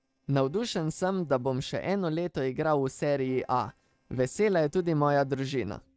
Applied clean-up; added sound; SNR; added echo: neural separator model SepFormer DNS4.